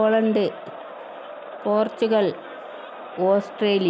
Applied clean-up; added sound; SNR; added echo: none; Crowd; 14 dB; none.